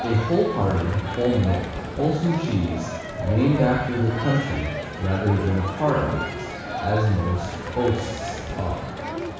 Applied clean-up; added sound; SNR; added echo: none; Crowd; 7 dB; reverberation time 1.1 s.